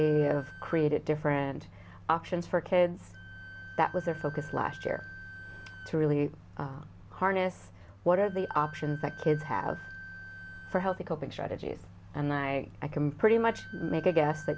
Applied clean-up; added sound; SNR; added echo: none; Microwave oven + Wind instrument, woodwind instrument; 16 dB; none.